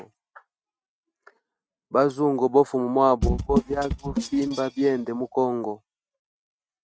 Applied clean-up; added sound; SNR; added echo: neural mask model RNNoise.